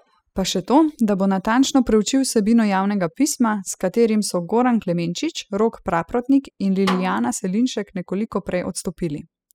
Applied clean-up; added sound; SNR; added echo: classical method spectral subtraction.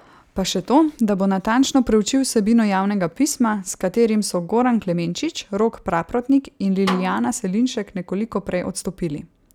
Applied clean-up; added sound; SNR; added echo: none; Snare drum; 13 dB; none.